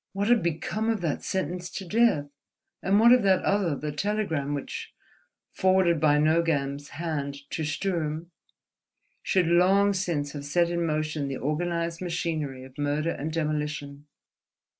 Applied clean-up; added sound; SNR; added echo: none; none; none; none.